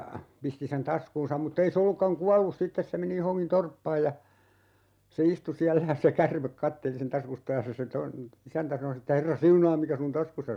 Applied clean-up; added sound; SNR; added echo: none; none; none; none.